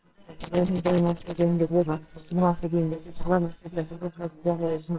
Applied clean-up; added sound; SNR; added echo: neural separator model SepFormer WHAMR!.